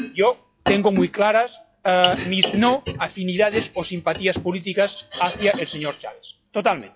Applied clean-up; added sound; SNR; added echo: classical method log-MMSE.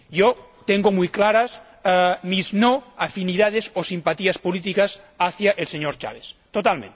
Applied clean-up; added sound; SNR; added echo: none; none; none; none.